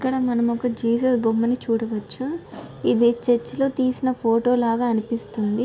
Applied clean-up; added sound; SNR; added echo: none; none; none; none.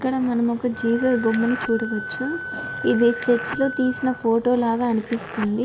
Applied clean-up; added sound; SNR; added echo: none; Wind instrument, woodwind instrument + Zipper (clothing); 11 dB; none.